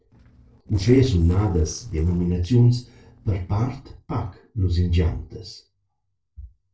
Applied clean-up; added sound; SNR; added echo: neural separator model SepFormer DNS4.